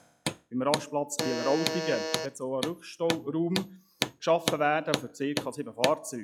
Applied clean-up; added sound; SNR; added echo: classical method log-MMSE.